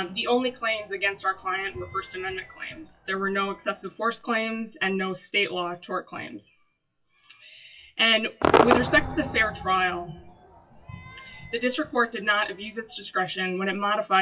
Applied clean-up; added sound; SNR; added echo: classical method WPE with log-MMSE.